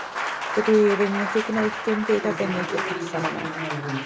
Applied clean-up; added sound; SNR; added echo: none; Applause; 4 dB; none.